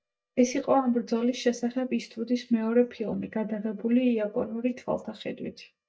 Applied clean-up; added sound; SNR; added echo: neural mask model DeepFilterNet 3.